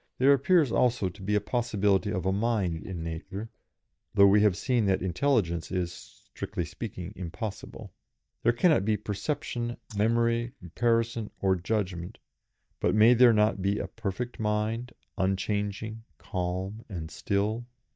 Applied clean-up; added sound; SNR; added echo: neural mask model DeepFilterNet 3.